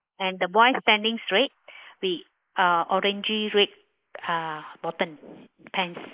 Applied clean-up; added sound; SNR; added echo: neural mask model Resemble Enhance denoiser.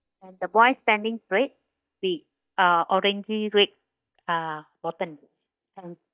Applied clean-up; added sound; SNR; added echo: neural mask model DeepFilterNet 3.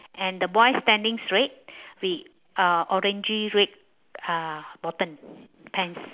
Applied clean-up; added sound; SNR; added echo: none; none; none; none.